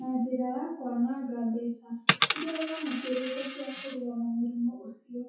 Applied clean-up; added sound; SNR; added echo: classical method WPE with log-MMSE.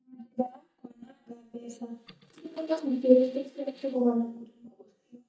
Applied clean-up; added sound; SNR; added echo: neural mask model DeepFilterNet 3.